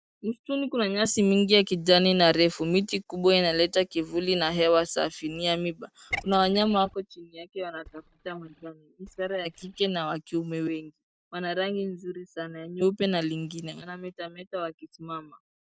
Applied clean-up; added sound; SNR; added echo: neural mask model DeepFilterNet 3.